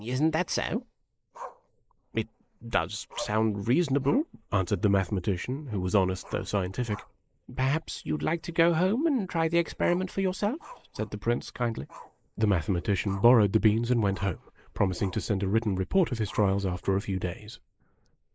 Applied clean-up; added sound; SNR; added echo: neural mask model Resemble Enhance denoiser.